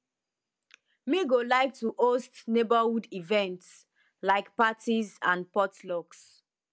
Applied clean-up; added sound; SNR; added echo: none; none; none; none.